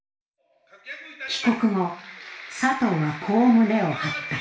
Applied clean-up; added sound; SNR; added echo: none; none; none; reverberation time 0.5 s.